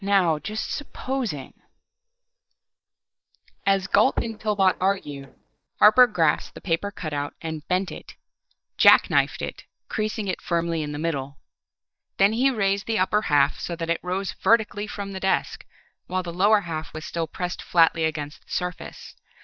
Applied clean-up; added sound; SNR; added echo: neural mask model DeepFilterNet 3.